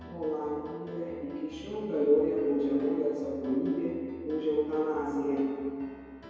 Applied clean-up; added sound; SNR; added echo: none; Piano; 18 dB; reverberation time 2.2 s.